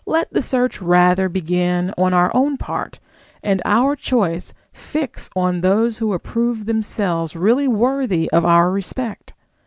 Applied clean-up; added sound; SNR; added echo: none; none; none; none.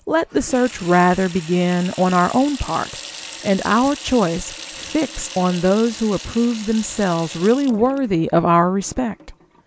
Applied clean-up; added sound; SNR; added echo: none; Sink (filling or washing) / Water tap, faucet; 17 dB; none.